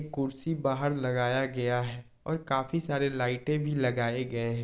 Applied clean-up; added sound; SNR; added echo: none; none; none; none.